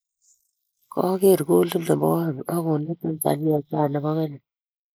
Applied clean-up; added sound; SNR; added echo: neural mask model Resemble Enhance denoiser.